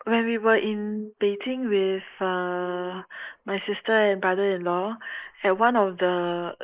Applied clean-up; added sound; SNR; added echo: neural mask model Resemble Enhance denoiser.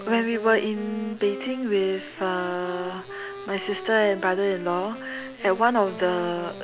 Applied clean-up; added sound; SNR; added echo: none; Wind instrument, woodwind instrument; 13 dB; none.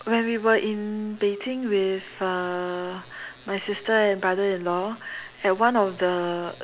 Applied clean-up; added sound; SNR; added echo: none; none; none; none.